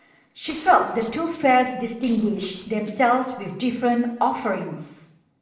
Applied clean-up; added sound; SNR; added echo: neural separator model SepFormer DNS4.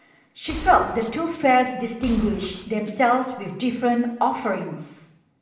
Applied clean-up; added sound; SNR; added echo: none; Gunshot, gunfire; 14 dB; reverberation time 0.8 s.